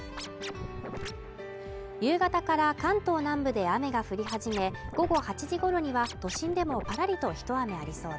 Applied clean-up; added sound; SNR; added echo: none; Scratching (performance technique); 11 dB; none.